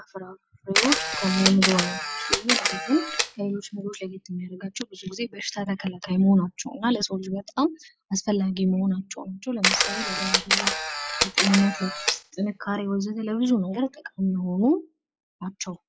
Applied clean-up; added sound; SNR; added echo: classical method log-MMSE.